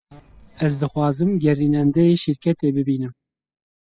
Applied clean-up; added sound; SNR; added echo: classical method spectral subtraction.